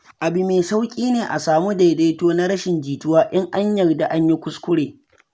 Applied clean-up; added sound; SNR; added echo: none; none; none; none.